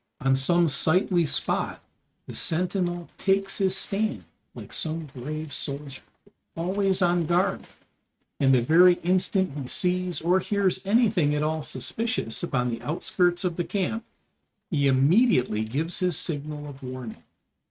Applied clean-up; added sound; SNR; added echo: neural mask model RNNoise.